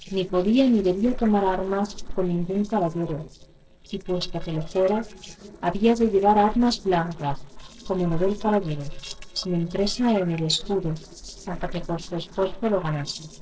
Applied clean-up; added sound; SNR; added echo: neural separator model SepFormer DNS4.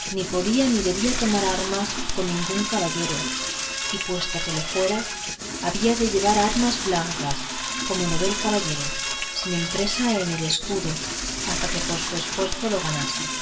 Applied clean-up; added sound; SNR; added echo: none; Toilet flush / Door; 3 dB; reverberation time 0.8 s.